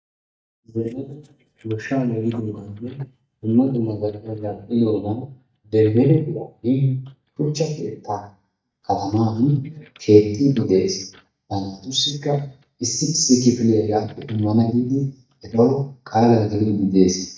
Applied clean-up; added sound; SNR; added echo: neural mask model DeepFilterNet 3.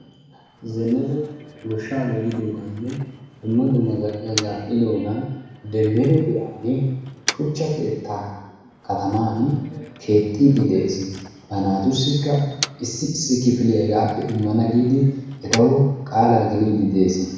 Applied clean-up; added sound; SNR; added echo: none; Motor vehicle (road); 17 dB; reverberation time 1.1 s.